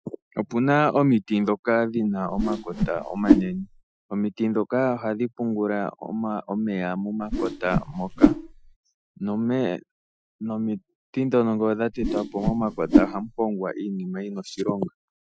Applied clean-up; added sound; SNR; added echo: classical method Wiener filter.